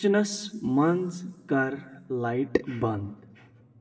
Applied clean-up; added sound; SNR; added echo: none; none; none; reverberation time 1.9 s.